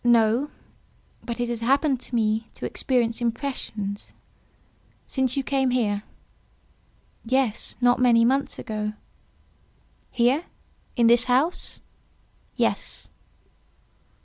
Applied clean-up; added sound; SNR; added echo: none; none; none; none.